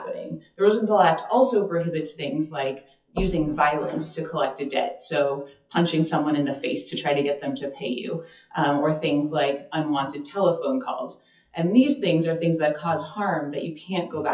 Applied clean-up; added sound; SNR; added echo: classical method WPE with log-MMSE.